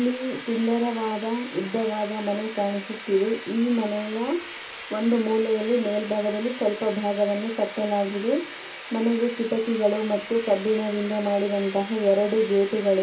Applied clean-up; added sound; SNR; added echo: none; Sawing; 14 dB; reverberation time 0.4 s.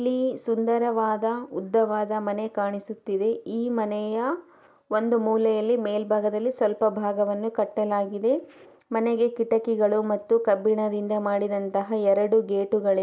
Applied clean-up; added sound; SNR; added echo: none; none; none; none.